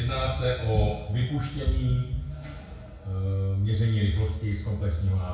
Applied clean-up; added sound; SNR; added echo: none; none; none; reverberation time 0.6 s.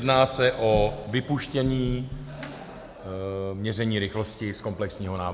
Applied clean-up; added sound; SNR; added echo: none; none; none; none.